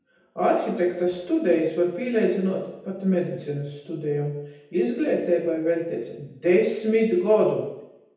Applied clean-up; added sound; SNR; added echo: none; none; none; reverberation time 0.8 s.